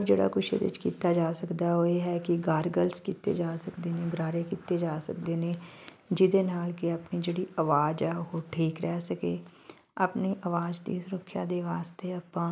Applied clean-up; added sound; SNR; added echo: none; none; none; none.